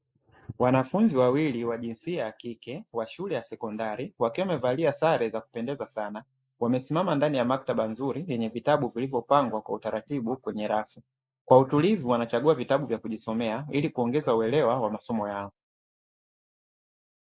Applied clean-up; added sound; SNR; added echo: neural mask model Resemble Enhance denoiser.